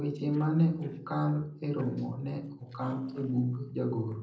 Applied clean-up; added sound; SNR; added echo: neural separator model SepFormer DNS4.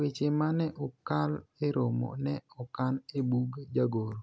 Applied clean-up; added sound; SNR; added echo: none; none; none; none.